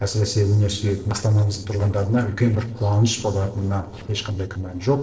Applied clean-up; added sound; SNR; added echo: neural separator model SepFormer DNS4.